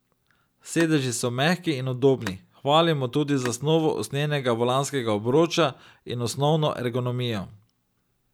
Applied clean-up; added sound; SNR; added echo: none; Telephone; 19 dB; none.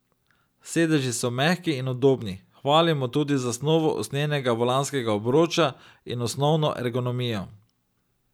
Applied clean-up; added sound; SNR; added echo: none; none; none; none.